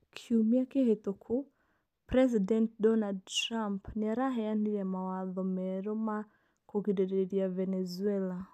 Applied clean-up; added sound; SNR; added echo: none; none; none; none.